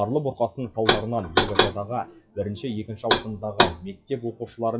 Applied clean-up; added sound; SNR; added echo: classical method WPE with log-MMSE.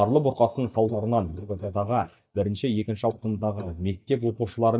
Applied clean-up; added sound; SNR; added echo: neural mask model DeepFilterNet 3.